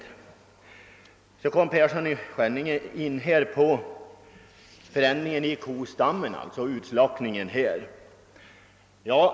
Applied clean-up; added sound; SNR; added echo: none; none; none; none.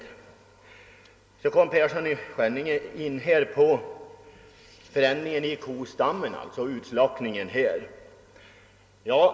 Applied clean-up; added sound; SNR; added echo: none; none; none; reverberation time 0.3 s.